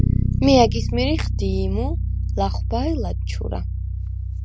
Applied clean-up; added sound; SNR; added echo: none; Bass guitar; -2 dB; none.